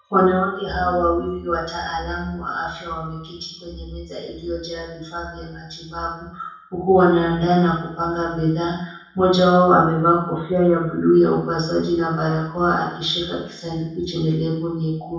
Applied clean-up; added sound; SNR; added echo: none; none; none; reverberation time 0.7 s.